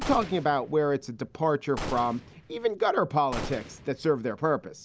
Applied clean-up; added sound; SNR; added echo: none; Gunshot, gunfire; 12 dB; none.